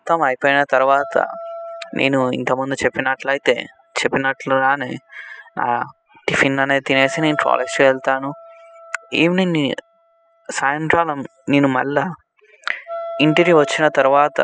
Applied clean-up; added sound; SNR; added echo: classical method spectral subtraction.